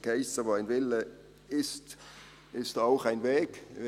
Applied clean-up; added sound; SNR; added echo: none; none; none; none.